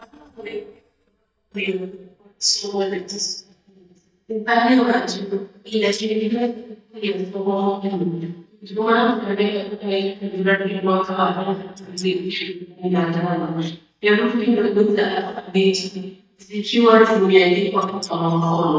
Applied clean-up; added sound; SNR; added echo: neural mask model DeepFilterNet 3.